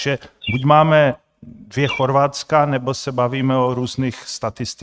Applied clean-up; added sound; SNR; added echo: neural mask model RNNoise.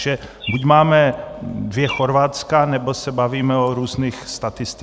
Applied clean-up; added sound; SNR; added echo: none; Bird; 16 dB; none.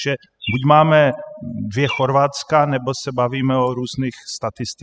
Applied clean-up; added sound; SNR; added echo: classical method spectral subtraction.